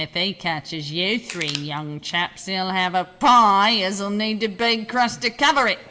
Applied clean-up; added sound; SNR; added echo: none; Crushing; 16 dB; reverberation time 0.8 s.